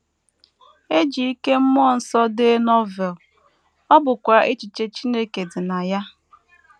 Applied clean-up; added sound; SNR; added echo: none; none; none; none.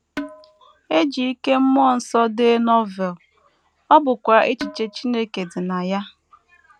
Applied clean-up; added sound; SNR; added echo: none; Percussion; 13 dB; none.